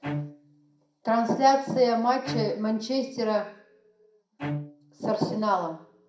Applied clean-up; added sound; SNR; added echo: none; Bowed string instrument; 11 dB; reverberation time 0.4 s.